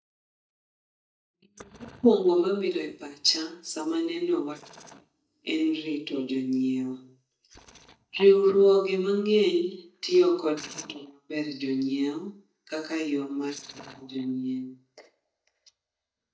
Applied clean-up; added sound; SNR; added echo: neural mask model DeepFilterNet 3.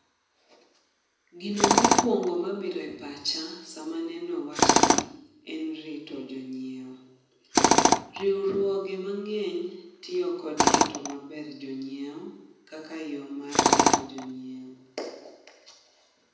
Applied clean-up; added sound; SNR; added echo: none; Tools; -5 dB; reverberation time 0.8 s.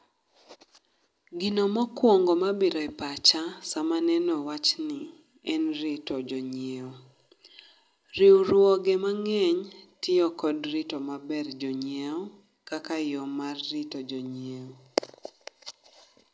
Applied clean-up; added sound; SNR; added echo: none; none; none; none.